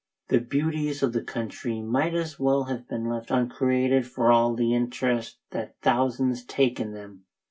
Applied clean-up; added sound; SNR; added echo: none; none; none; reverberation time 0.1 s.